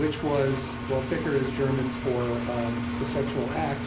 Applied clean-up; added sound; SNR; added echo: none; Engine; 4 dB; reverberation time 0.5 s.